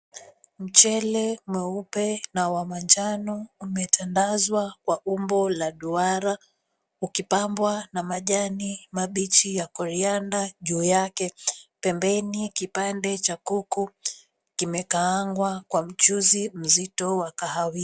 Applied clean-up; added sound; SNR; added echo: none; none; none; none.